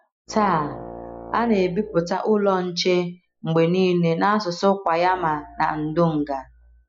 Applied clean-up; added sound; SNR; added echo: classical method Wiener filter.